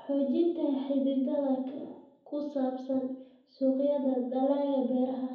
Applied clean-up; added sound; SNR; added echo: none; none; none; reverberation time 0.7 s.